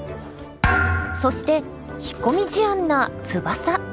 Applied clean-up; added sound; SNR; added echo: none; Thump, thud; 1 dB; none.